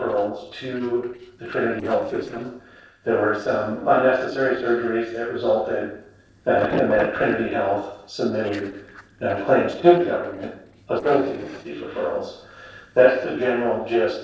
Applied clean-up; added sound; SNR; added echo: neural separator model SepFormer DNS4.